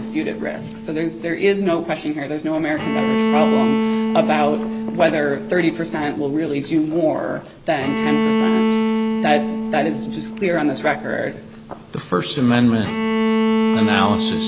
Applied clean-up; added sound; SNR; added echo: none; Bowed string instrument; 1 dB; none.